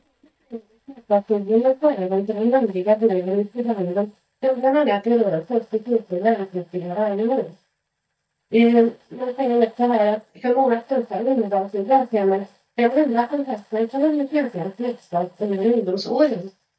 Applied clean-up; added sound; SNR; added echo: neural mask model DeepFilterNet 3.